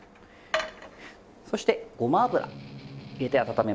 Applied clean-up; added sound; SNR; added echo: none; Strum; 14 dB; none.